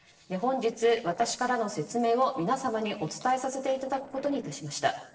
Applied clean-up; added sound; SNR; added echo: neural separator model SepFormer DNS4.